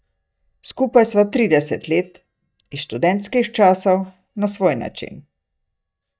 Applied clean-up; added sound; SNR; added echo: neural mask model DeepFilterNet 3.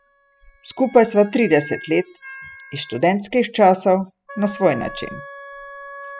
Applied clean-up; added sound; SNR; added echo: classical method spectral subtraction.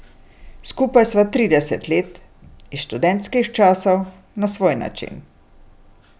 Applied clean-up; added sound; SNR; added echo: none; none; none; none.